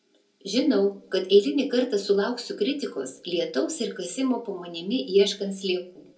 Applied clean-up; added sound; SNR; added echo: none; none; none; reverberation time 0.2 s.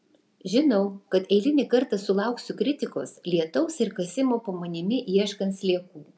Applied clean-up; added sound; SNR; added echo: none; none; none; none.